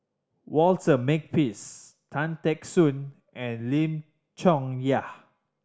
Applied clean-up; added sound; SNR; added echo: none; none; none; none.